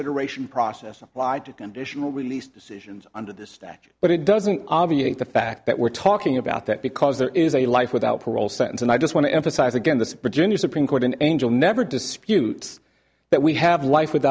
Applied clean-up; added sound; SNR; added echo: none; none; none; none.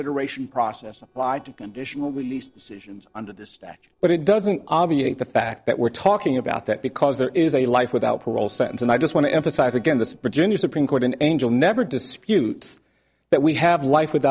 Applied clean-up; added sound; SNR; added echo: neural separator model SepFormer DNS4.